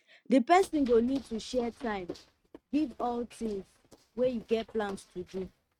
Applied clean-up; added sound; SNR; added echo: neural mask model RNNoise.